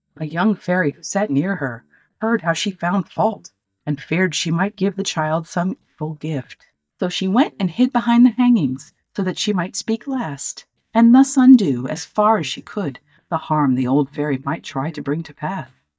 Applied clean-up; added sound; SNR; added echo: neural mask model DeepFilterNet 3.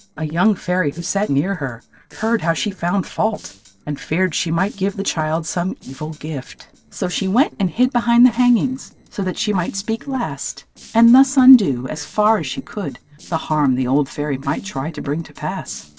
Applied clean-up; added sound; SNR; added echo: neural separator model SepFormer DNS4.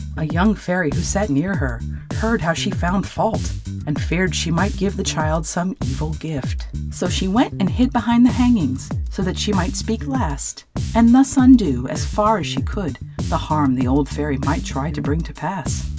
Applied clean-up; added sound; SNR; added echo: none; Bass guitar; 6 dB; none.